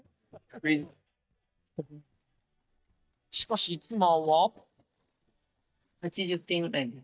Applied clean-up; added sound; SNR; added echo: neural mask model DeepFilterNet 3.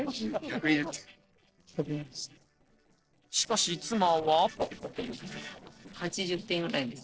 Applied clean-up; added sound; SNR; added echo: neural separator model SepFormer DNS4.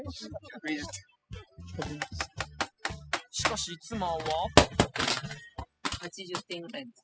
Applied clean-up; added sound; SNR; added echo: classical method spectral subtraction.